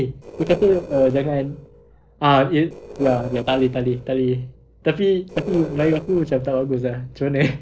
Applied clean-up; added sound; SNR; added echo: neural separator model SepFormer DNS4.